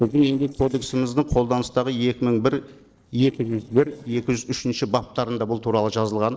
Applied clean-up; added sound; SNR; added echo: neural separator model SepFormer DNS4.